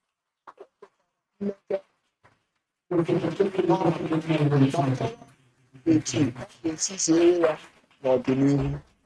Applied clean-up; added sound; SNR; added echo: neural mask model RNNoise.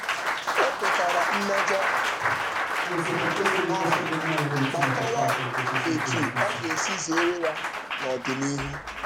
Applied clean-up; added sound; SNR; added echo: none; Applause; -5 dB; none.